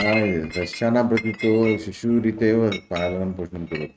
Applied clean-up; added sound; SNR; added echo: neural mask model RNNoise.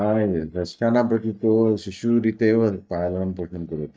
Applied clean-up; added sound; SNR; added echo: neural mask model DeepFilterNet 3.